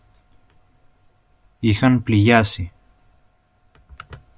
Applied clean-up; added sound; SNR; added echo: none; none; none; none.